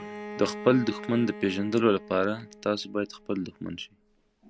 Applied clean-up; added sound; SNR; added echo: none; Bowed string instrument; 14 dB; none.